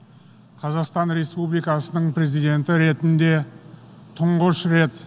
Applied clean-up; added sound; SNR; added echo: none; none; none; none.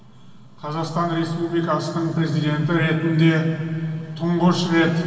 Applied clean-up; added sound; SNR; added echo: none; none; none; reverberation time 2.5 s.